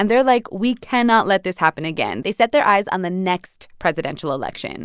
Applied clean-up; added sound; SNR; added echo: none; none; none; none.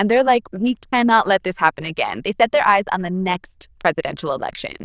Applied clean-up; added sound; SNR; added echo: neural diffusion model UNIVERSE++.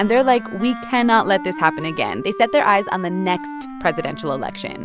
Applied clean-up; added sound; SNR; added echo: none; Wind instrument, woodwind instrument; 12 dB; none.